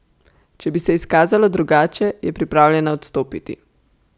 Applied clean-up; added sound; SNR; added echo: none; none; none; none.